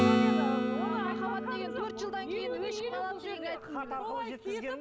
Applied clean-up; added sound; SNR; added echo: none; Acoustic guitar / Strum; -4 dB; none.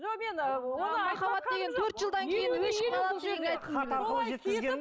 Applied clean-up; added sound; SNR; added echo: none; none; none; none.